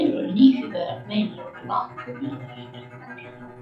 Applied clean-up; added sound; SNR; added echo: classical method log-MMSE.